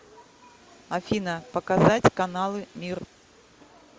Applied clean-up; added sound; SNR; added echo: none; none; none; none.